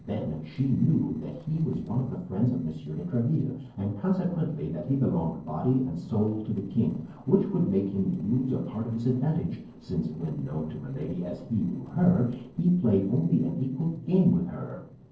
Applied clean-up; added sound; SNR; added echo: neural separator model SepFormer DNS4.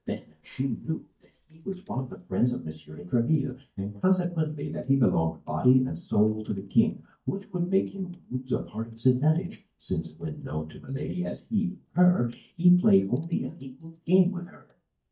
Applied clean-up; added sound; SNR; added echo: neural mask model DeepFilterNet 3.